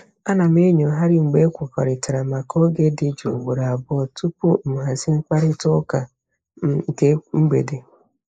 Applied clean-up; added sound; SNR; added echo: neural mask model Resemble Enhance denoiser.